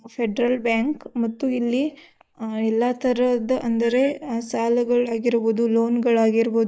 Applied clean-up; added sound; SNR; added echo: neural mask model DeepFilterNet 3.